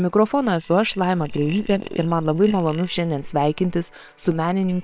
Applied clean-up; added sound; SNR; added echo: neural separator model SepFormer WHAM!.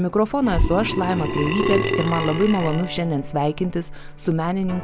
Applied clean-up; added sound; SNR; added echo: none; Burping, eructation; 2 dB; none.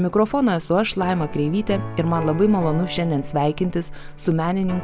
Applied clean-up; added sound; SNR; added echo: none; none; none; none.